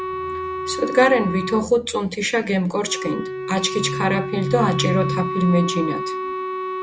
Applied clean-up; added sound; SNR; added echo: none; Wind instrument, woodwind instrument; 6 dB; none.